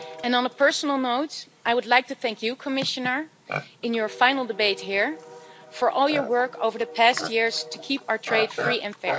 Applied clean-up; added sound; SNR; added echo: none; Livestock, farm animals, working animals; 11 dB; none.